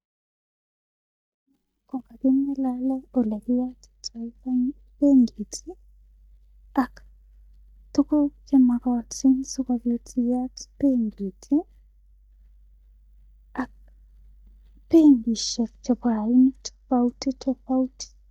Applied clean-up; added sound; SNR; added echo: neural mask model DeepFilterNet 3.